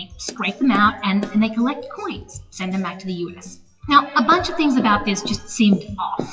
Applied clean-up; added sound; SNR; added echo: classical method WPE with log-MMSE.